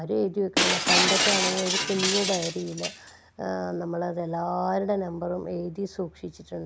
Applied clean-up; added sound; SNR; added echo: none; Shatter; -2 dB; none.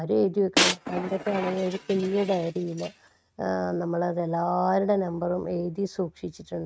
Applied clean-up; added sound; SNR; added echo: neural mask model RNNoise.